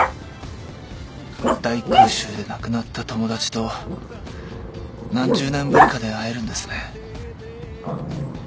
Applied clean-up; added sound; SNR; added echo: none; Growling; -3 dB; none.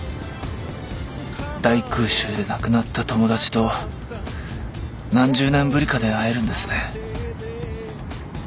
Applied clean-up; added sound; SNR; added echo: none; none; none; none.